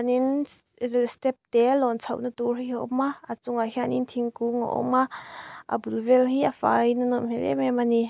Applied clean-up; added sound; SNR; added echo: none; none; none; none.